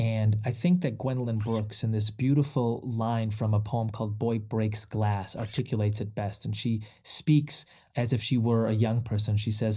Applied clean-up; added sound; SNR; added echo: neural mask model DeepFilterNet 3.